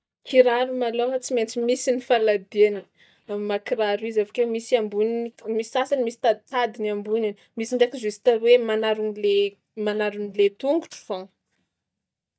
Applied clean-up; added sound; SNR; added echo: neural mask model DeepFilterNet 3.